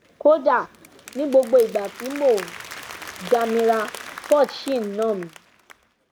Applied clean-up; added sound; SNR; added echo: none; Applause; 17 dB; none.